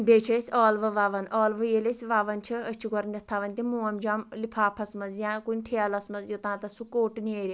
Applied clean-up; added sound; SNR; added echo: none; none; none; none.